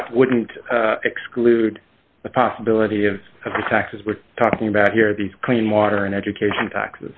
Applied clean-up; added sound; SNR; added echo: none; none; none; none.